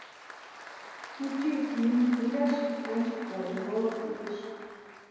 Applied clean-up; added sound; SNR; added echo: none; Applause; 14 dB; reverberation time 2.2 s.